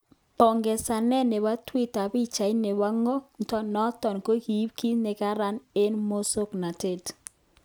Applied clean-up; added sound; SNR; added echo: none; none; none; none.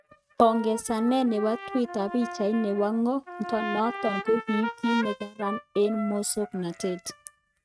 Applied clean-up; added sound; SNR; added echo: neural mask model RNNoise.